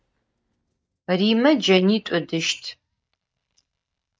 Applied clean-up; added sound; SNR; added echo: neural mask model DeepFilterNet 3.